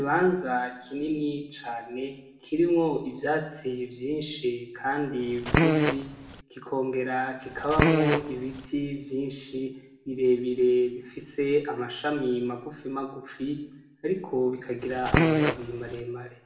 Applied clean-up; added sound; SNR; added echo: none; Fart; -3 dB; reverberation time 0.8 s.